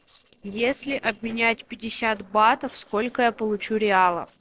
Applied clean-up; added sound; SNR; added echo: neural separator model SepFormer DNS4.